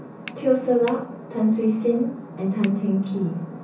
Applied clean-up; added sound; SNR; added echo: none; Finger snapping; 17 dB; reverberation time 0.6 s.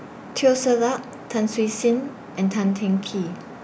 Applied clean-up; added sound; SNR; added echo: none; none; none; none.